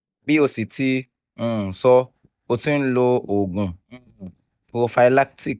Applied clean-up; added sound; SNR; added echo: neural mask model DeepFilterNet 3.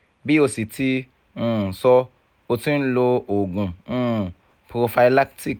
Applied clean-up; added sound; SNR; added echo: none; none; none; none.